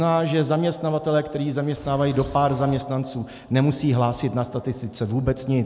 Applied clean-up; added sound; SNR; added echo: none; Bird; 16 dB; none.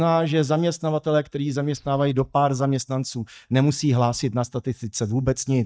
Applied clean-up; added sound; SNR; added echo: neural mask model DeepFilterNet 3.